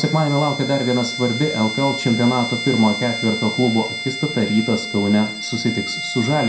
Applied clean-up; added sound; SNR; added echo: none; Bowed string instrument; 8 dB; reverberation time 0.4 s.